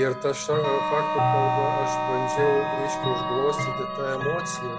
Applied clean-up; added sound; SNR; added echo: none; Wind instrument, woodwind instrument + Chime / Clock; -1 dB; none.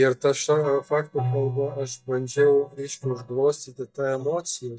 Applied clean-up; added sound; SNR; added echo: neural mask model DeepFilterNet 3.